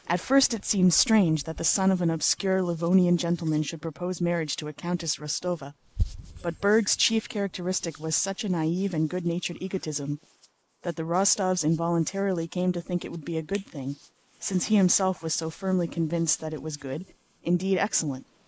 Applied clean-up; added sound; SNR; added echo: neural mask model Resemble Enhance denoiser.